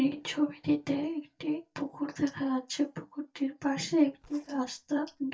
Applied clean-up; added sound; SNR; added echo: neural mask model DeepFilterNet 3.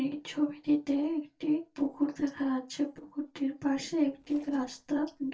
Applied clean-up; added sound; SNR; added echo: neural separator model SepFormer DNS4.